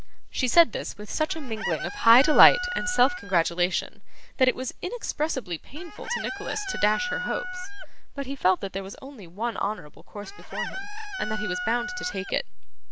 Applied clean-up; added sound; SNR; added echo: none; Chicken, rooster; 11 dB; none.